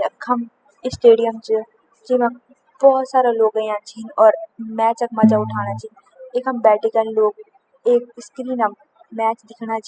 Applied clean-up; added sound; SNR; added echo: classical method spectral subtraction.